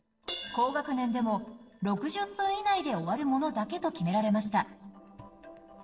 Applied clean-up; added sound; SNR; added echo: neural separator model SepFormer DNS4.